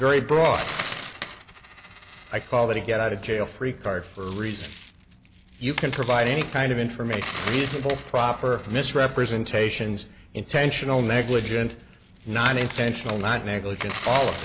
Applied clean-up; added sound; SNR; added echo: none; Coin (dropping); 10 dB; none.